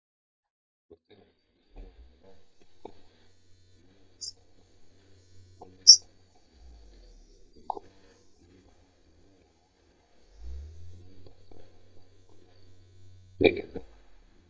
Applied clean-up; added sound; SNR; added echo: neural mask model DeepFilterNet 3.